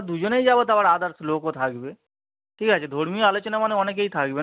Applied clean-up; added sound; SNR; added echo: none; none; none; none.